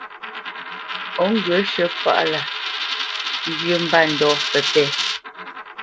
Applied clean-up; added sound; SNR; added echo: none; Coin (dropping); 3 dB; none.